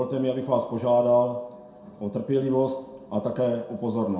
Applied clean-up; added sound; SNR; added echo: none; none; none; reverberation time 0.5 s.